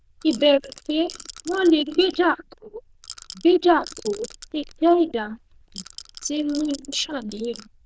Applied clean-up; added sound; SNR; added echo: neural diffusion model UNIVERSE++.